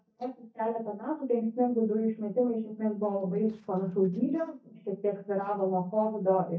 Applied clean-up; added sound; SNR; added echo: neural mask model DeepFilterNet 3.